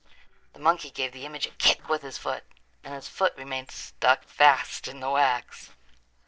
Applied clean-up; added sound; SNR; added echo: neural separator model SepFormer DNS4.